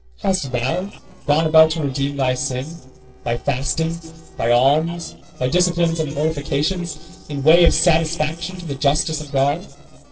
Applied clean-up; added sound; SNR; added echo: neural separator model SepFormer DNS4.